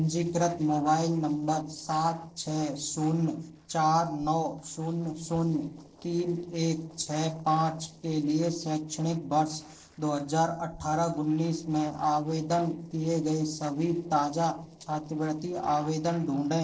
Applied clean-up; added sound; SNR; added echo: neural separator model SepFormer DNS4.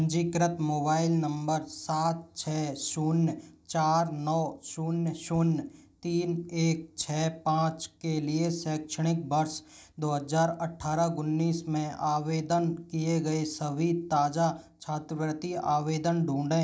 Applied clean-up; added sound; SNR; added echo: none; none; none; none.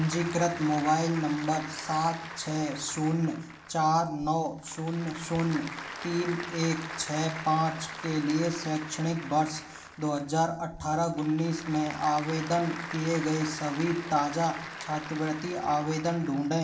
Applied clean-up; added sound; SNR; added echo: none; Applause / Crowd; 12 dB; reverberation time 0.7 s.